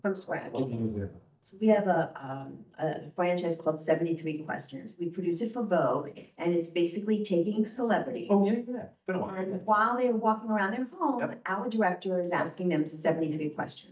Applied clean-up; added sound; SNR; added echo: neural mask model DeepFilterNet 3.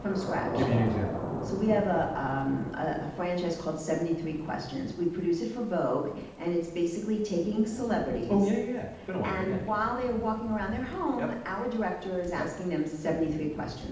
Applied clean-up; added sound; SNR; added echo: none; Thunder / Rain; 9 dB; reverberation time 0.8 s.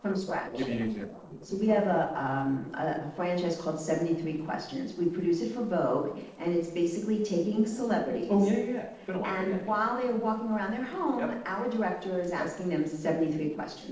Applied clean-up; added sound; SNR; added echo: neural separator model SepFormer DNS4.